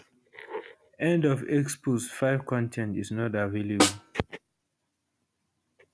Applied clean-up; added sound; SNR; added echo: none; Snare drum; -2 dB; none.